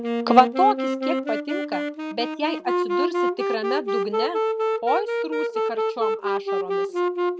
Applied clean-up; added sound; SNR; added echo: none; Wind instrument, woodwind instrument; -1 dB; none.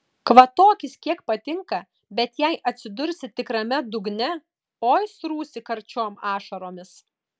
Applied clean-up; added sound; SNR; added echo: none; none; none; none.